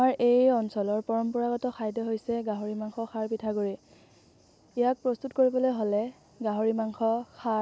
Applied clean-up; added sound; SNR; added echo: none; none; none; none.